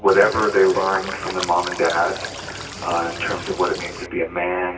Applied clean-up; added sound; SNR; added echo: none; Cricket / Water; 11 dB; reverberation time 2.3 s.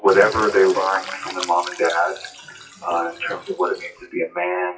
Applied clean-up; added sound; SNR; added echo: classical method WPE with log-MMSE.